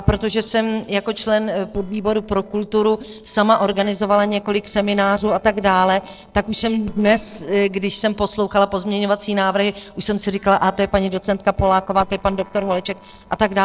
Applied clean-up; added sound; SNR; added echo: neural separator model SepFormer DNS4.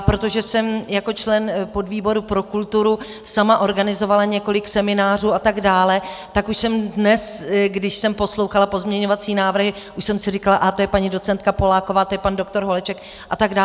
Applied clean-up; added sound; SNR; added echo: none; none; none; none.